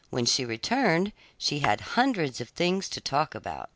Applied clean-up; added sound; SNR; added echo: none; Tap / Hammer; 16 dB; none.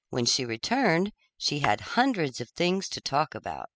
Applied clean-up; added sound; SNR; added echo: classical method spectral subtraction.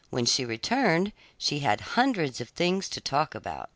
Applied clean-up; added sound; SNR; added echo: none; none; none; none.